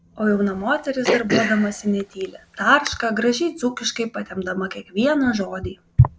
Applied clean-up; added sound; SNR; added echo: none; Cough; 6 dB; none.